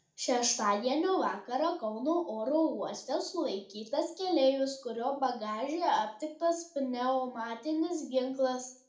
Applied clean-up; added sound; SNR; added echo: none; none; none; reverberation time 0.4 s.